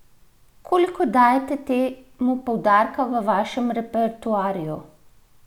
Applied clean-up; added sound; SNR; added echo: none; none; none; none.